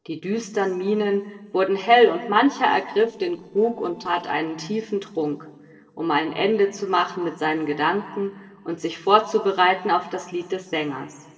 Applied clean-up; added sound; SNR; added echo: neural separator model SepFormer DNS4.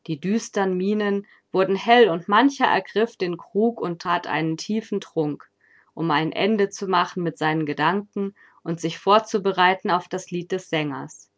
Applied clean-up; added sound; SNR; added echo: none; none; none; none.